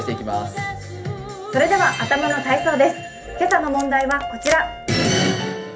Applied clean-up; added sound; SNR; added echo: none; Packing tape, duct tape; 15 dB; reverberation time 0.3 s.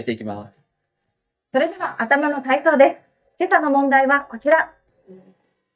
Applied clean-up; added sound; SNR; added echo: neural mask model DeepFilterNet 3.